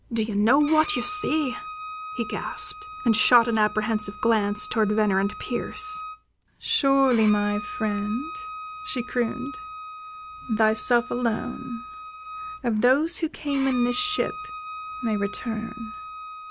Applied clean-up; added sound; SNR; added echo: none; Bowed string instrument; 12 dB; none.